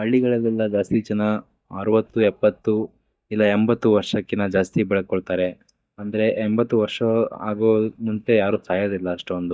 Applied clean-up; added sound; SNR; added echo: neural mask model DeepFilterNet 3.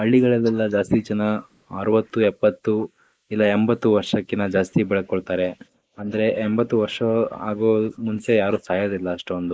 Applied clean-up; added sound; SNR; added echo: neural mask model Resemble Enhance denoiser.